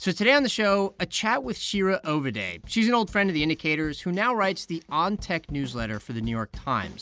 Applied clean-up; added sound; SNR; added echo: none; none; none; none.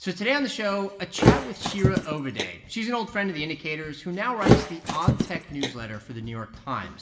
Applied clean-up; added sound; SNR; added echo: none; Thump, thud; -3 dB; reverberation time 0.9 s.